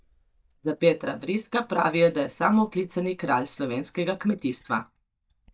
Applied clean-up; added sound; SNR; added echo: neural mask model DeepFilterNet 3.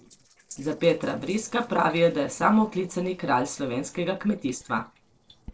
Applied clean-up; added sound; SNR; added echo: neural separator model SepFormer DNS4.